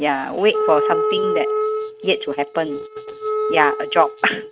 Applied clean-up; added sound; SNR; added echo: neural mask model RNNoise.